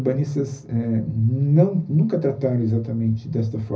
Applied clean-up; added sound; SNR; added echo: none; none; none; reverberation time 0.4 s.